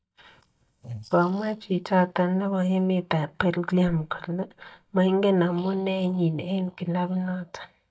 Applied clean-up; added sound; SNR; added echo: neural mask model DeepFilterNet 3.